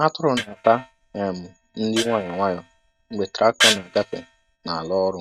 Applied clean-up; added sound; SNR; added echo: neural mask model RNNoise.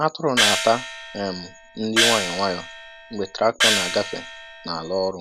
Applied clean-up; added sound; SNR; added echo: none; Gong; 0 dB; none.